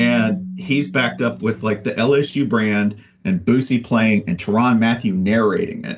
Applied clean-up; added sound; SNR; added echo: none; Keyboard (musical); 18 dB; none.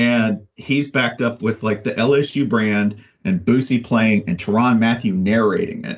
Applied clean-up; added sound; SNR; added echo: neural mask model Resemble Enhance denoiser.